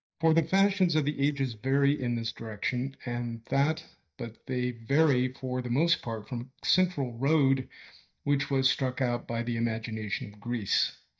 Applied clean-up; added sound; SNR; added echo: neural mask model DeepFilterNet 3.